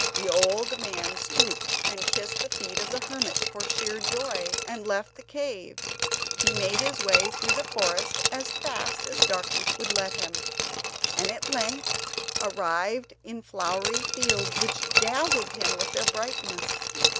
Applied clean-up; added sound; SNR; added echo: none; Glass; -4 dB; none.